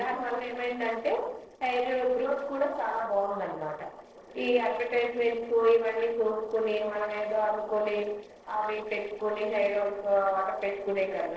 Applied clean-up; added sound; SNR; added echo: neural separator model SepFormer DNS4.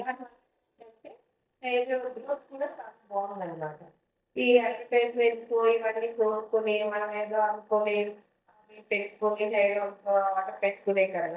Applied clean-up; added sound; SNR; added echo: neural mask model DeepFilterNet 3.